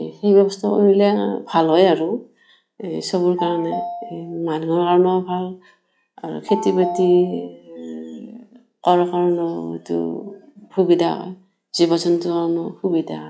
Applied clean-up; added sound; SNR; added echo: classical method log-MMSE.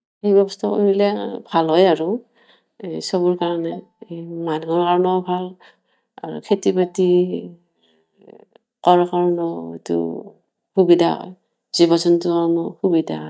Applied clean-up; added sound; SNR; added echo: neural mask model DeepFilterNet 3.